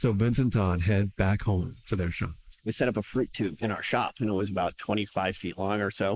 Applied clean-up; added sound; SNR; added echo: neural mask model Resemble Enhance denoiser.